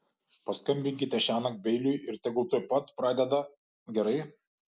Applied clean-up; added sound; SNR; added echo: none; none; none; none.